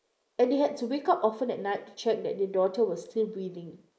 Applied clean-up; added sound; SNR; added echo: neural mask model Resemble Enhance denoiser.